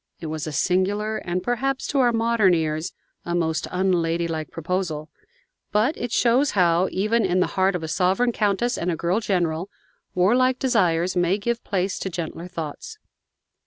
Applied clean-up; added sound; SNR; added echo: none; none; none; none.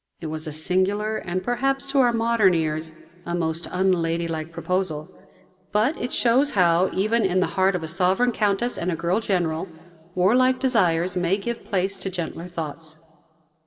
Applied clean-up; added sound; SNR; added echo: none; none; none; reverberation time 1.8 s.